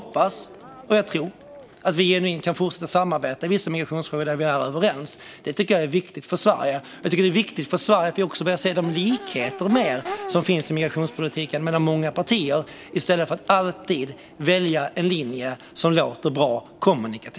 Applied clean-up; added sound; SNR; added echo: none; Crowd / Race car, auto racing / Accelerating, revving, vroom; 19 dB; none.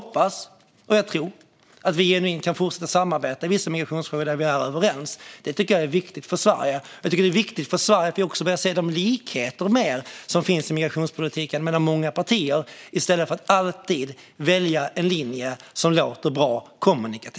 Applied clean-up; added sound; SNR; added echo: none; none; none; none.